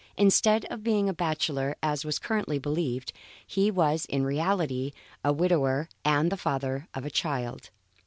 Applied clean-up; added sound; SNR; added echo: none; none; none; none.